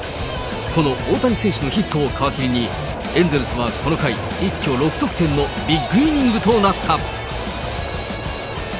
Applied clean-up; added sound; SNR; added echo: none; none; none; none.